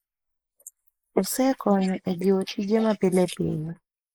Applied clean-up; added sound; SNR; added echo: neural mask model Resemble Enhance denoiser.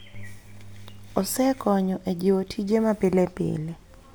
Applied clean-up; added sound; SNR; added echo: none; none; none; none.